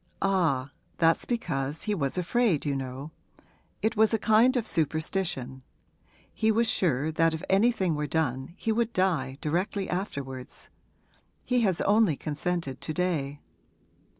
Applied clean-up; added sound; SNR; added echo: none; none; none; none.